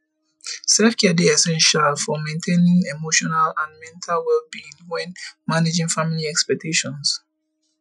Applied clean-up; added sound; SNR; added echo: classical method Wiener filter.